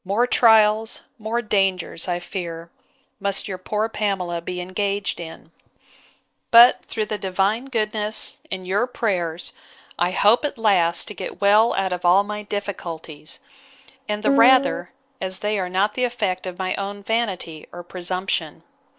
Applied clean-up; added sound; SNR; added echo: neural mask model DeepFilterNet 3.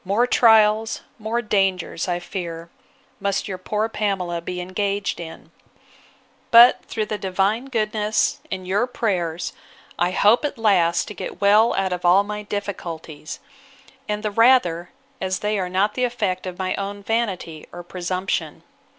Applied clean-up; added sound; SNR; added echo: none; none; none; none.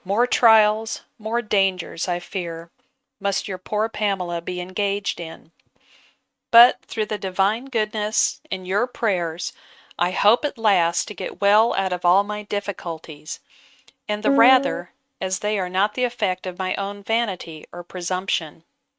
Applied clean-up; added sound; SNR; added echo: neural mask model RNNoise.